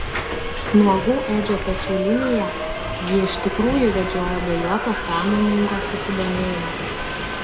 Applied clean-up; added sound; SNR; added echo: none; Subway, metro, underground; 4 dB; reverberation time 1.0 s.